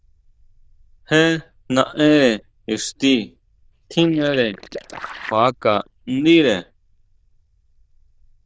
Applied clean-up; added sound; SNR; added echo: neural diffusion model UNIVERSE++.